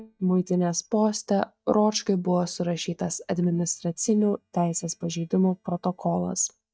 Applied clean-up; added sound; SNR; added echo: neural mask model DeepFilterNet 3.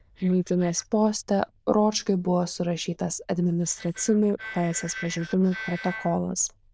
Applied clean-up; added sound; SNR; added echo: neural diffusion model UNIVERSE++.